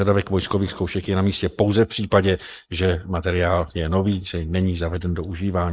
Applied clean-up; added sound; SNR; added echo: neural mask model Resemble Enhance denoiser.